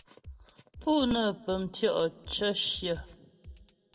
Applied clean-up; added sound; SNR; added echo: none; Drum kit; 20 dB; reverberation time 0.5 s.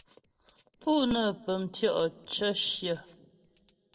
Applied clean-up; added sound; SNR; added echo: neural separator model SepFormer DNS4.